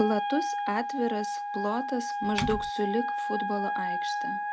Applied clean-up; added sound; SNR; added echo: none; Typing + Wind instrument, woodwind instrument; 0 dB; none.